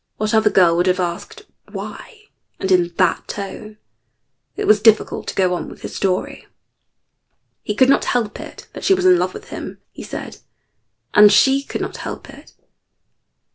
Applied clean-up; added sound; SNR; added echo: none; none; none; none.